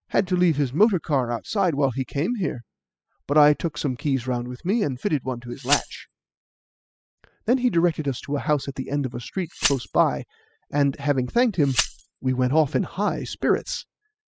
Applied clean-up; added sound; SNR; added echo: classical method spectral subtraction.